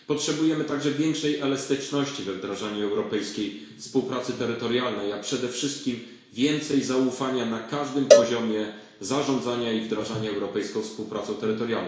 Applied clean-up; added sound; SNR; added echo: none; Cowbell; -3 dB; reverberation time 0.7 s.